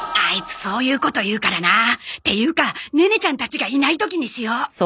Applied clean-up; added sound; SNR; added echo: none; none; none; none.